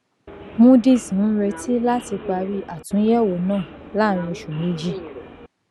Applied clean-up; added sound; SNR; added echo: none; Subway, metro, underground; 16 dB; none.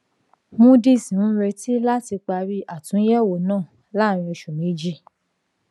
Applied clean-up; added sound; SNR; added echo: none; none; none; none.